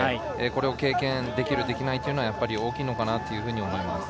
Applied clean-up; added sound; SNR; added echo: none; Wind instrument, woodwind instrument; 12 dB; none.